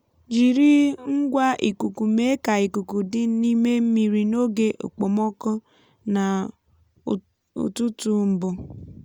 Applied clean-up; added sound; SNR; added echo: none; none; none; none.